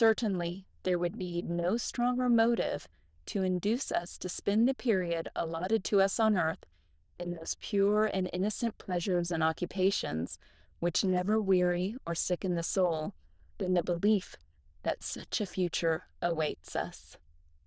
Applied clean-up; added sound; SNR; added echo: neural diffusion model UNIVERSE++.